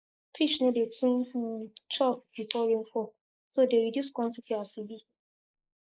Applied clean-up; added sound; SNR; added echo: neural mask model Resemble Enhance denoiser.